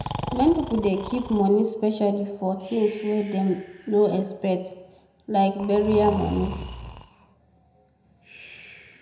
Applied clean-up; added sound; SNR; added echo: none; Breathing; 13 dB; reverberation time 0.7 s.